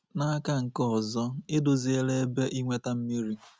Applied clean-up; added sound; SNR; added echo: none; none; none; none.